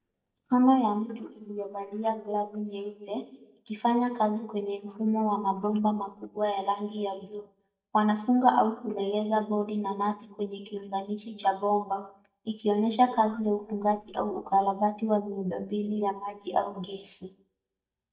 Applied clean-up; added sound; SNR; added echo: neural mask model DeepFilterNet 3.